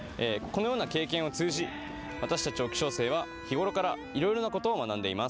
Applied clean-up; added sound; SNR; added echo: none; Wind instrument, woodwind instrument + Electric guitar; 12 dB; none.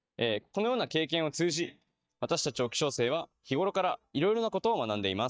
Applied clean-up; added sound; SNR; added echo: neural mask model DeepFilterNet 3.